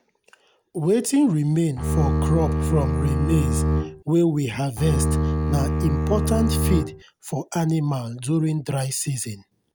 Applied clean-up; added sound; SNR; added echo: none; Bowed string instrument; -2 dB; none.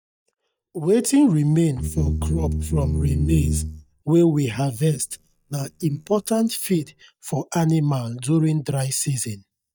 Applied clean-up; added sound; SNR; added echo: neural mask model DeepFilterNet 3.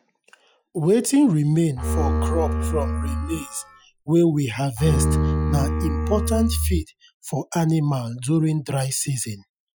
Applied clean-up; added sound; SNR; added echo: classical method Wiener filter.